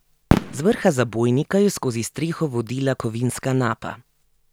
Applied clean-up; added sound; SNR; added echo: none; Fireworks; 5 dB; none.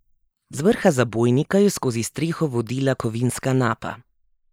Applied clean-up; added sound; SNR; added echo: neural mask model Resemble Enhance denoiser.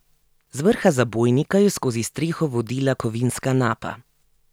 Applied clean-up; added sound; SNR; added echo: none; none; none; none.